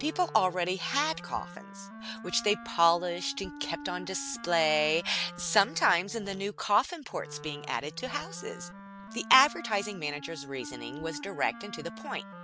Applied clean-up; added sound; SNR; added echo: none; Wind instrument, woodwind instrument; 15 dB; none.